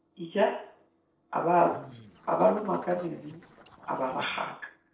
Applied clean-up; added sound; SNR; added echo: neural separator model SepFormer DNS4.